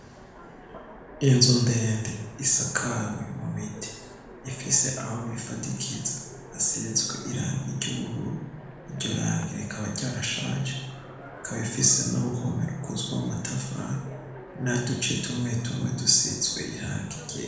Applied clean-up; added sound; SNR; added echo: none; Train; 17 dB; reverberation time 1.0 s.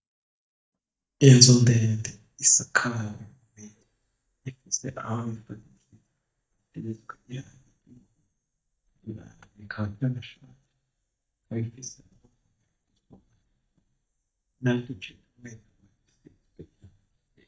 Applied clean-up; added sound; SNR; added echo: neural mask model DeepFilterNet 3.